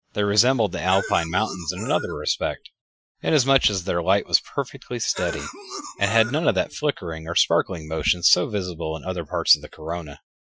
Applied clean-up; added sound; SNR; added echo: classical method Wiener filter.